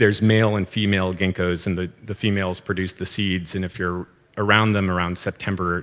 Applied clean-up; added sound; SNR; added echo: none; none; none; none.